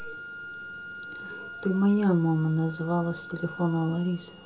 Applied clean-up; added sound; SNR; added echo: none; Wind instrument, woodwind instrument; 14 dB; reverberation time 0.2 s.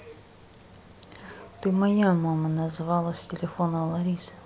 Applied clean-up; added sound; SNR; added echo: none; none; none; none.